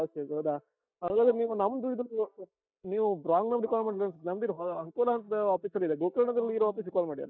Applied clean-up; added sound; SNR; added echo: neural mask model DeepFilterNet 3.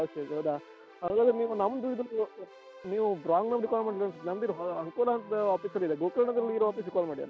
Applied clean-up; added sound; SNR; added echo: none; Keyboard (musical); 18 dB; none.